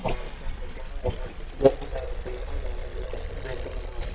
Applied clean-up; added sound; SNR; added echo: neural mask model DeepFilterNet 3.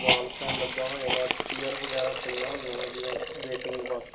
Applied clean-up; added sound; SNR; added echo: none; Hiss; -4 dB; reverberation time 0.2 s.